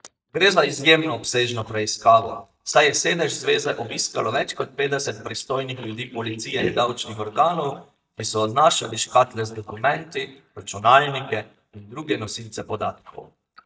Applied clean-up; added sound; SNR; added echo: neural mask model DeepFilterNet 3.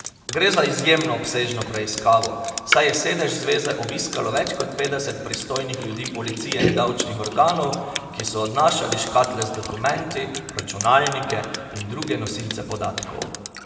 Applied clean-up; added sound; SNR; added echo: none; Drip; 8 dB; reverberation time 2.1 s.